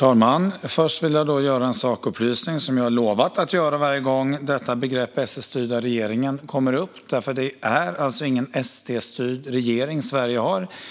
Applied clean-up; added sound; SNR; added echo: none; none; none; none.